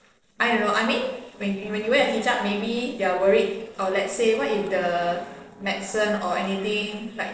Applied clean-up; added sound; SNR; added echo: neural separator model SepFormer DNS4.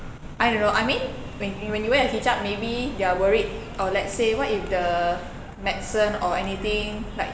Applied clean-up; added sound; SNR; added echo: none; none; none; none.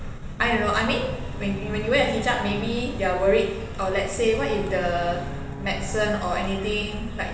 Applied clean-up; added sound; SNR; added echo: none; Bowed string instrument; 15 dB; reverberation time 0.9 s.